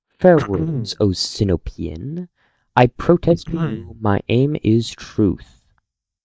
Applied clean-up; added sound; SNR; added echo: neural mask model DeepFilterNet 3.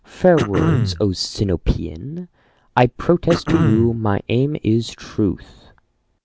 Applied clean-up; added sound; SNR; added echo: none; Cough; 4 dB; none.